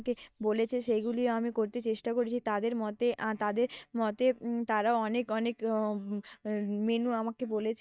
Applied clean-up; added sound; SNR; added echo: neural mask model DeepFilterNet 3.